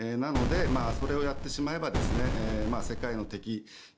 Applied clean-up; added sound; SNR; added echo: none; Boom; -1 dB; none.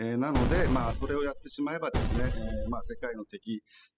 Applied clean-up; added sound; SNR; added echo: classical method spectral subtraction.